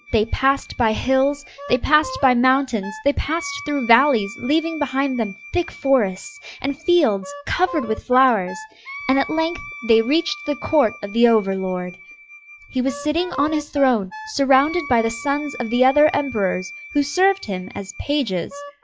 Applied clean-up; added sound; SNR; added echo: classical method log-MMSE.